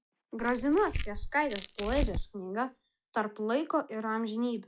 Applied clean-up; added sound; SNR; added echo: classical method log-MMSE.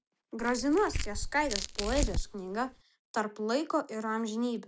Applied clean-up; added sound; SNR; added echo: none; Tearing; 3 dB; none.